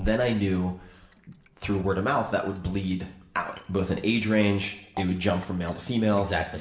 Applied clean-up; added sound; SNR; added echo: none; Sink (filling or washing); 17 dB; reverberation time 0.7 s.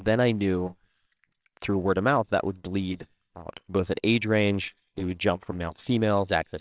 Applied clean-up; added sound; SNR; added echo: neural separator model SepFormer WHAMR!.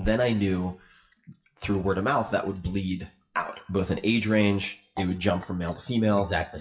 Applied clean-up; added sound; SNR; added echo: classical method WPE with log-MMSE.